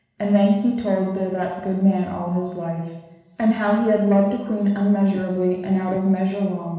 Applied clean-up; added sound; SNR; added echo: none; Whoosh, swoosh, swish; 17 dB; reverberation time 1.1 s.